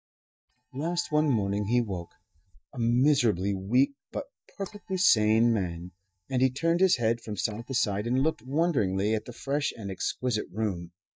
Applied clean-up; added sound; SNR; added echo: neural mask model DeepFilterNet 3.